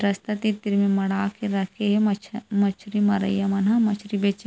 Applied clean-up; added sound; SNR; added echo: none; none; none; none.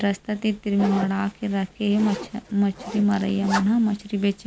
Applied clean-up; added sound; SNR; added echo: none; Zipper (clothing); 12 dB; none.